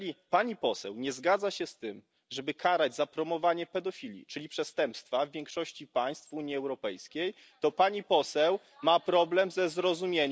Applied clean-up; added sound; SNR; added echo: none; none; none; none.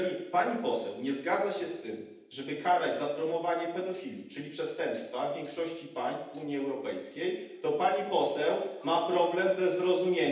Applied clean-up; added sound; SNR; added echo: none; Rattle (instrument); 14 dB; reverberation time 0.9 s.